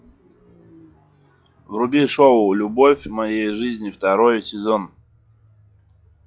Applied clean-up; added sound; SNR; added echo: classical method log-MMSE.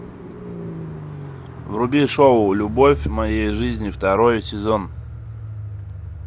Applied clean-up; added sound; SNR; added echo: none; Car; 10 dB; none.